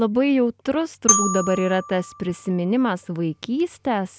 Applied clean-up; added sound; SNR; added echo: none; Glockenspiel; 5 dB; none.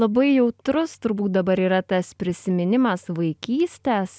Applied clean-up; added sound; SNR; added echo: none; none; none; none.